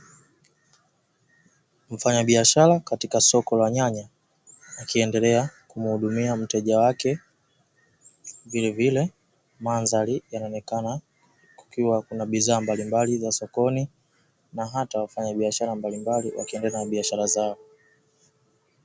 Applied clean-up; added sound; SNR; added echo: none; none; none; none.